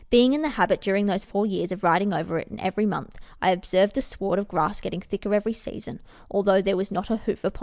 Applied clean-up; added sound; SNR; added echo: none; none; none; none.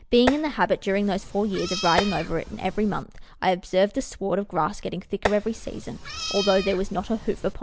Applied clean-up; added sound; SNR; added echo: none; Tap + Meow; 7 dB; none.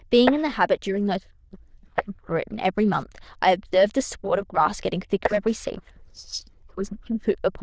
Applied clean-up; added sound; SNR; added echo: neural diffusion model UNIVERSE++.